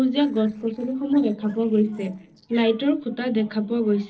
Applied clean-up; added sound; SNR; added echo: neural separator model SepFormer DNS4.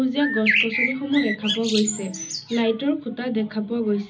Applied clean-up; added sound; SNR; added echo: none; Bird; 2 dB; reverberation time 0.4 s.